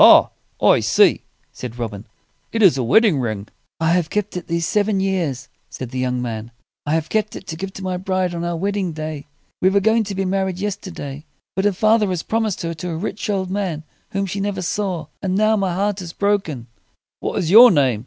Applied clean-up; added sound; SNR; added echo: none; none; none; none.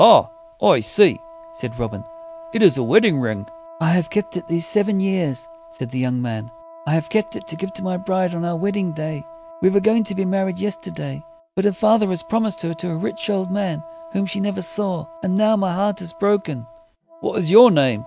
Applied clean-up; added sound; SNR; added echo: none; Wind instrument, woodwind instrument; 20 dB; none.